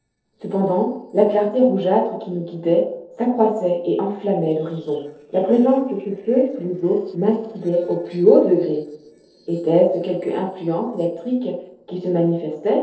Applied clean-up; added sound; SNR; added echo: neural separator model SepFormer DNS4.